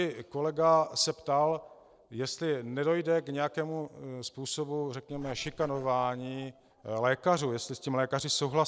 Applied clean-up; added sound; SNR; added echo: neural separator model SepFormer DNS4.